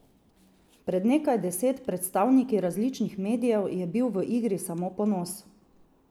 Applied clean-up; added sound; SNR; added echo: none; none; none; none.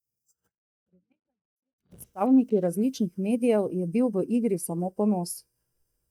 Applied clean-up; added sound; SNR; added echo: neural mask model DeepFilterNet 3.